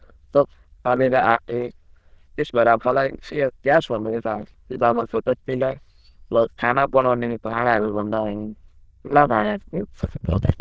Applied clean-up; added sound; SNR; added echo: neural diffusion model UNIVERSE++.